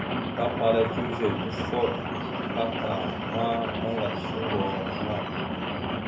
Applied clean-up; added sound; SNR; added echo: none; Rain; 0 dB; reverberation time 0.3 s.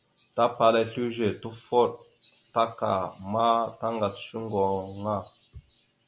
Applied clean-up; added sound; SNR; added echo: none; none; none; none.